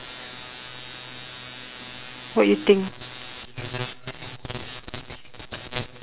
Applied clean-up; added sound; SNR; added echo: none; none; none; none.